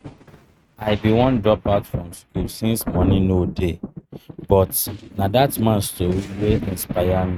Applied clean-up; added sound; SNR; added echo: neural mask model RNNoise.